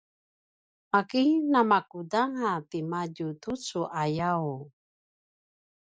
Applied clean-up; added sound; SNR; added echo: neural mask model Resemble Enhance denoiser.